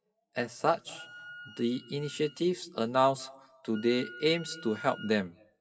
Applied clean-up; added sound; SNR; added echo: classical method WPE with log-MMSE.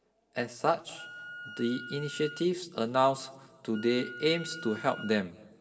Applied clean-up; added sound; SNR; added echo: none; Wind instrument, woodwind instrument; 15 dB; reverberation time 1.5 s.